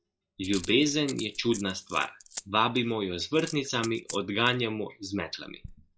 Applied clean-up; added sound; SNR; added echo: classical method log-MMSE.